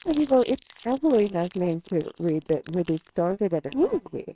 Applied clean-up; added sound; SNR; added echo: neural separator model SepFormer WHAMR!.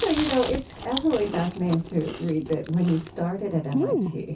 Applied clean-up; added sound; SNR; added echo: none; Chewing, mastication; 6 dB; reverberation time 0.3 s.